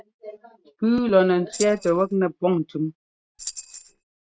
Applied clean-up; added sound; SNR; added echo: neural mask model RNNoise.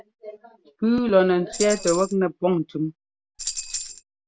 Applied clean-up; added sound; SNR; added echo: none; Tambourine; 7 dB; none.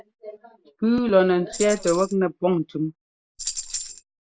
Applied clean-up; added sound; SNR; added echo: neural mask model Resemble Enhance denoiser.